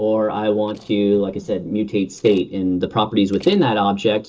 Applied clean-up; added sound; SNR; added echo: neural separator model SepFormer DNS4.